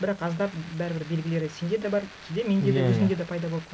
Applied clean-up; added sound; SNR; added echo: none; Telephone; 20 dB; none.